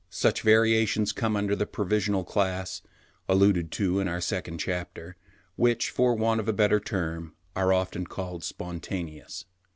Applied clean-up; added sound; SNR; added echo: none; none; none; none.